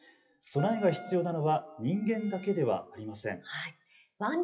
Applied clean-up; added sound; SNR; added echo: classical method WPE with log-MMSE.